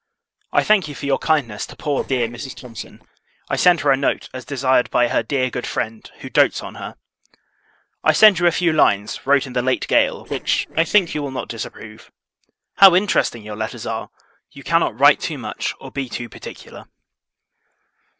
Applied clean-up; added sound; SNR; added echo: neural separator model SepFormer DNS4.